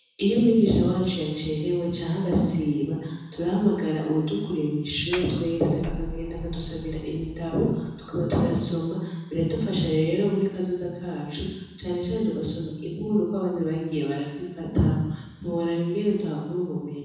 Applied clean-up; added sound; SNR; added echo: none; Sliding door; 12 dB; reverberation time 1.1 s.